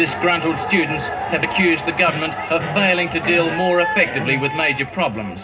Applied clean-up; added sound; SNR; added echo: none; Fart; 13 dB; reverberation time 0.2 s.